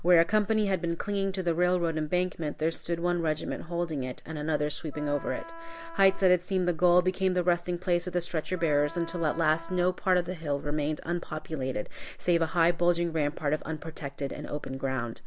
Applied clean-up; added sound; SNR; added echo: none; Wind instrument, woodwind instrument; 18 dB; none.